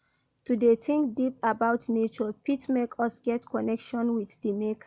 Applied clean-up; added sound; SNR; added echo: none; none; none; none.